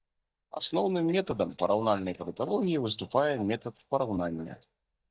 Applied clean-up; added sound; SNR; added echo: neural mask model DeepFilterNet 3.